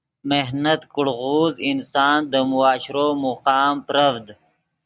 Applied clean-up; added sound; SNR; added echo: none; none; none; none.